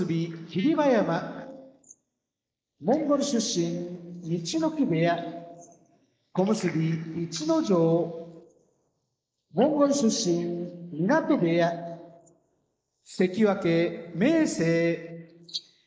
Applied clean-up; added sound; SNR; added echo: neural mask model Resemble Enhance denoiser.